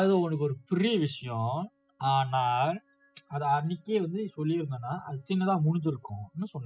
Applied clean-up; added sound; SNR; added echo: classical method spectral subtraction.